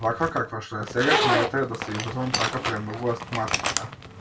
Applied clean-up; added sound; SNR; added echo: none; Zipper (clothing); 0 dB; reverberation time 0.2 s.